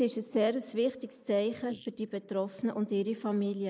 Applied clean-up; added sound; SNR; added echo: neural mask model Resemble Enhance denoiser.